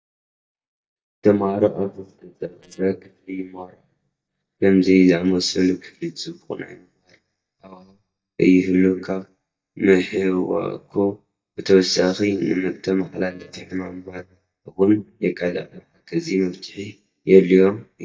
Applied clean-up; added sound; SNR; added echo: neural mask model DeepFilterNet 3.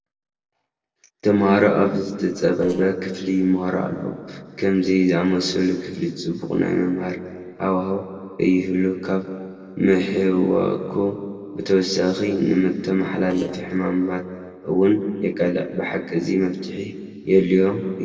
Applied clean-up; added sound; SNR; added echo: neural separator model SepFormer DNS4.